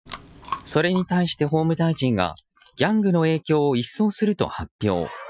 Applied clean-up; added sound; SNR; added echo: classical method Wiener filter.